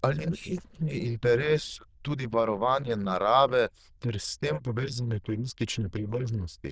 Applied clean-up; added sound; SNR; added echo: neural diffusion model UNIVERSE++.